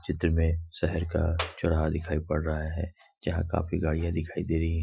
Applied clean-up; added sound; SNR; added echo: classical method Wiener filter.